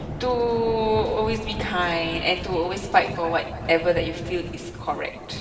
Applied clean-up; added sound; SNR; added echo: none; Thunder / Rain; 9 dB; reverberation time 2.2 s.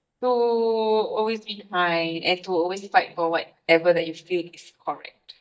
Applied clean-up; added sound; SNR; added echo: neural mask model DeepFilterNet 3.